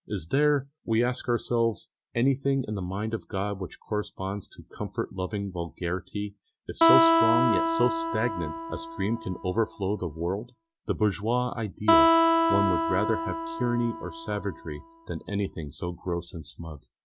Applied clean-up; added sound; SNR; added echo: none; Acoustic guitar; -2 dB; none.